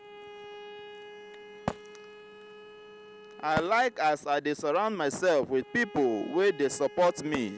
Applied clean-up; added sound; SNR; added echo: none; Bowed string instrument + Wood; 14 dB; none.